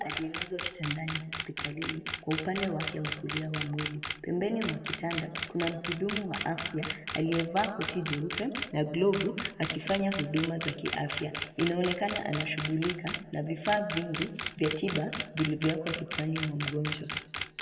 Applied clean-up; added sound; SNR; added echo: none; Camera; 5 dB; reverberation time 1.3 s.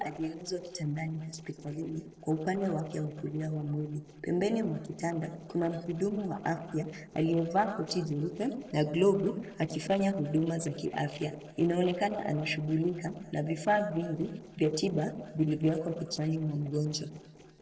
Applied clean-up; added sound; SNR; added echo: neural separator model SepFormer DNS4.